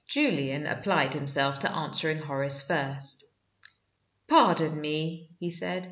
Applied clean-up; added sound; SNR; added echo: none; none; none; none.